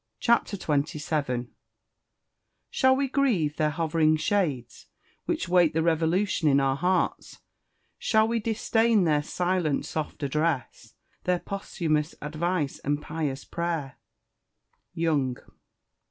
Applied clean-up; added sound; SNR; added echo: none; none; none; none.